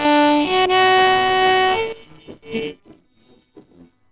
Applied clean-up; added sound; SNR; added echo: neural separator model SepFormer WHAMR!.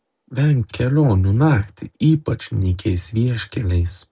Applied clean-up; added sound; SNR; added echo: none; none; none; none.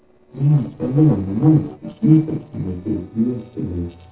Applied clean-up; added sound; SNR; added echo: neural separator model SepFormer DNS4.